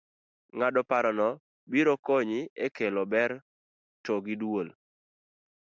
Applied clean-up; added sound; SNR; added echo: none; none; none; none.